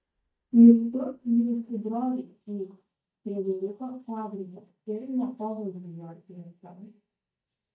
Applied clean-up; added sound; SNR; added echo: neural mask model DeepFilterNet 3.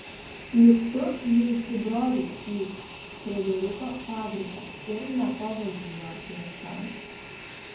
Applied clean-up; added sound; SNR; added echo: none; Fixed-wing aircraft, airplane; 13 dB; reverberation time 0.9 s.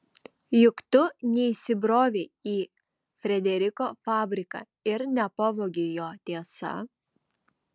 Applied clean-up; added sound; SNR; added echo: none; none; none; none.